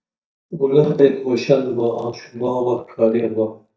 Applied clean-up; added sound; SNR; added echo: neural mask model DeepFilterNet 3.